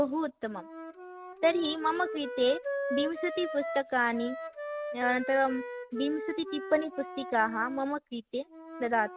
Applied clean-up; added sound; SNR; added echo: none; Wind instrument, woodwind instrument; 8 dB; none.